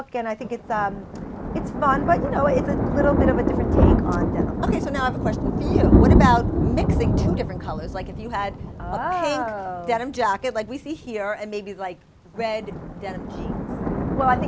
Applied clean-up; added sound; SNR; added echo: none; Thunder; -3 dB; none.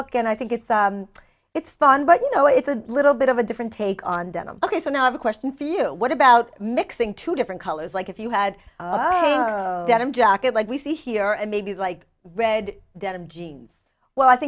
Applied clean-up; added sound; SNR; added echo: none; none; none; none.